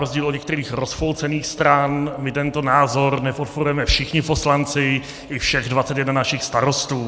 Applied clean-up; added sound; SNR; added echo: none; none; none; none.